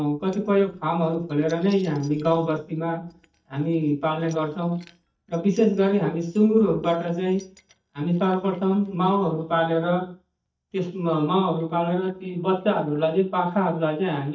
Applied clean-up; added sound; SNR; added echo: neural mask model DeepFilterNet 3.